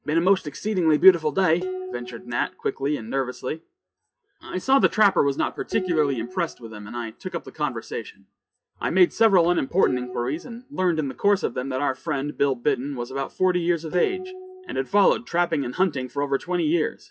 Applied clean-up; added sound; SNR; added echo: classical method WPE with log-MMSE.